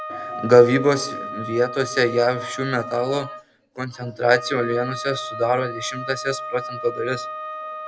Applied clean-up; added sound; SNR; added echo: none; Wind instrument, woodwind instrument; 10 dB; none.